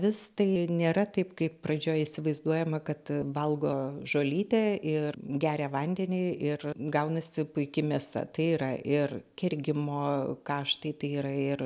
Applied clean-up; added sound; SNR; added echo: none; none; none; none.